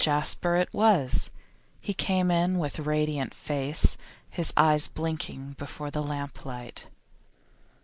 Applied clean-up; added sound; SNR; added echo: neural mask model Resemble Enhance denoiser.